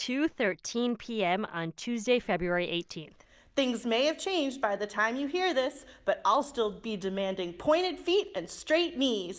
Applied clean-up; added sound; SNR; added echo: none; none; none; none.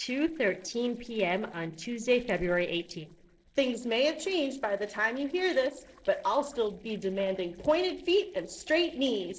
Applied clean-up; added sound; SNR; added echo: neural separator model SepFormer DNS4.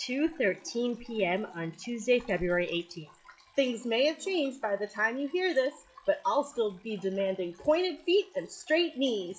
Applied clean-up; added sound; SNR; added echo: classical method WPE with log-MMSE.